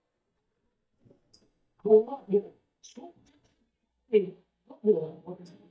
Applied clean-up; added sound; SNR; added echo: neural mask model DeepFilterNet 3.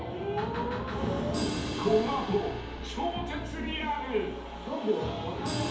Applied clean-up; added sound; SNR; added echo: none; Crash cymbal; 11 dB; reverberation time 2.2 s.